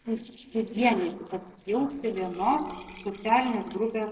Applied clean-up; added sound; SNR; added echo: neural separator model SepFormer DNS4.